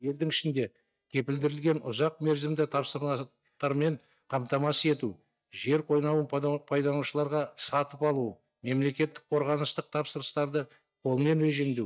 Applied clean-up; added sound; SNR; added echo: neural mask model DeepFilterNet 3.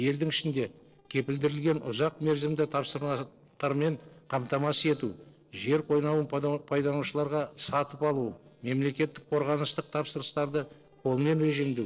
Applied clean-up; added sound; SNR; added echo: neural separator model SepFormer DNS4.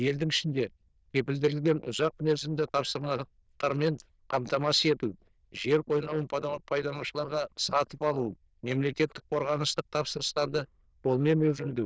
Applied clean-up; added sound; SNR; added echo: neural diffusion model UNIVERSE++.